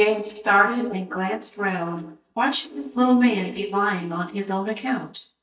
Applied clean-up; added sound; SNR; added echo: neural mask model DeepFilterNet 3.